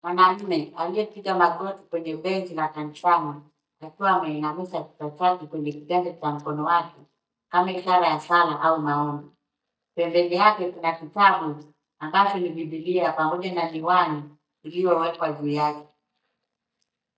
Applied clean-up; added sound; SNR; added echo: neural mask model DeepFilterNet 3.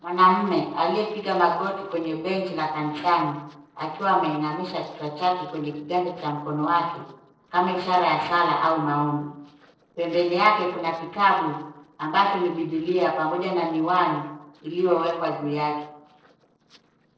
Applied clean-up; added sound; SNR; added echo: neural separator model SepFormer DNS4.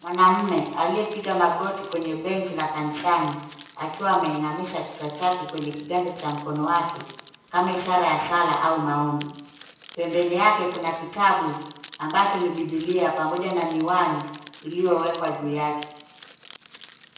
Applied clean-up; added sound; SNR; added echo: none; Crackle; 19 dB; reverberation time 0.9 s.